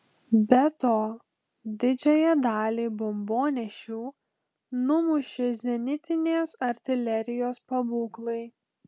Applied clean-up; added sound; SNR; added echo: none; none; none; none.